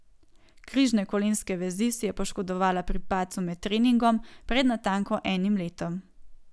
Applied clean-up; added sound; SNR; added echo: none; none; none; none.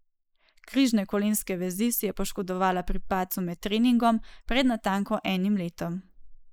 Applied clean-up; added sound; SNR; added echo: neural mask model Resemble Enhance denoiser.